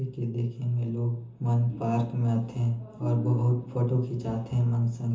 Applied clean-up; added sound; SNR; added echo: none; none; none; reverberation time 0.6 s.